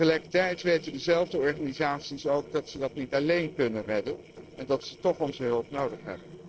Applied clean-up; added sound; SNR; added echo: neural separator model SepFormer DNS4.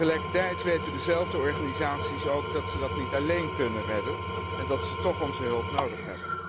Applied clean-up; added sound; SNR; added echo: none; Engine / Tools; 2 dB; none.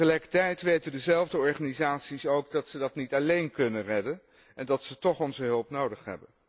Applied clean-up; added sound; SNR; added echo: none; none; none; none.